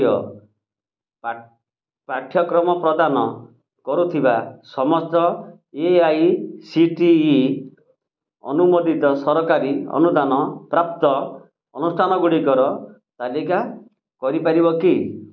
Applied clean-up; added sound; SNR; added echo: none; none; none; none.